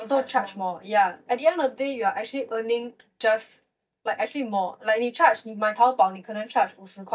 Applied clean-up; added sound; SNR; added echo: neural mask model DeepFilterNet 3.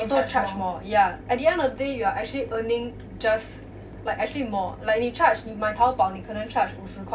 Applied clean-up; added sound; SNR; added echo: none; Mechanisms; 15 dB; reverberation time 0.4 s.